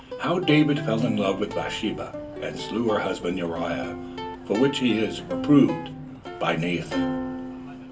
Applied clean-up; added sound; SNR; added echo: none; Plucked string instrument; 8 dB; reverberation time 0.2 s.